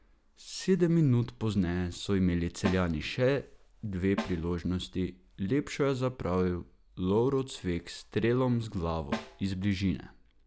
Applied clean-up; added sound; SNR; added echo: none; Snare drum; 12 dB; none.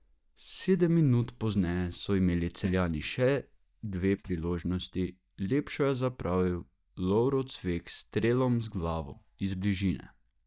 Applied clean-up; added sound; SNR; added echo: neural mask model DeepFilterNet 3.